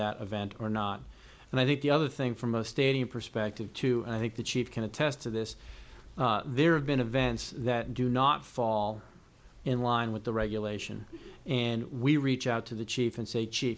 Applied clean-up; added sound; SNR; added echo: none; none; none; none.